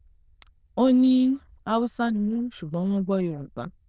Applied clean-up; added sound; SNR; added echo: neural diffusion model UNIVERSE++.